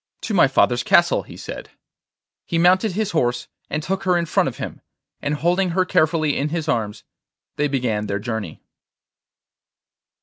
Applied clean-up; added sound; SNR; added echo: none; none; none; none.